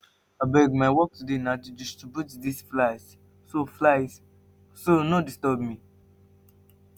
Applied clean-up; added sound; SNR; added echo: none; none; none; none.